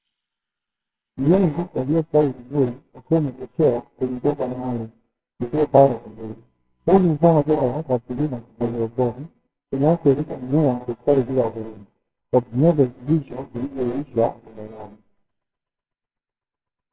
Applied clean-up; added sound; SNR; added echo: neural separator model SepFormer WHAMR!.